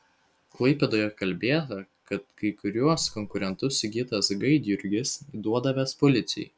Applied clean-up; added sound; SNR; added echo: none; none; none; none.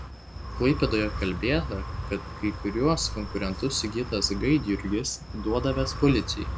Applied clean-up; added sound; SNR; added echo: none; Wind; 7 dB; none.